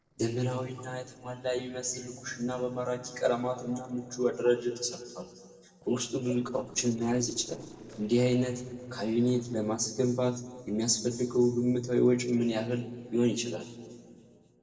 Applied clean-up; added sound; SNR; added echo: neural separator model SepFormer DNS4.